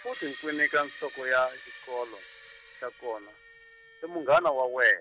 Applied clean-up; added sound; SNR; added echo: none; Screech; 18 dB; none.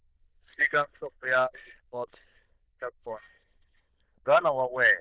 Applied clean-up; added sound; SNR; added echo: neural diffusion model UNIVERSE++.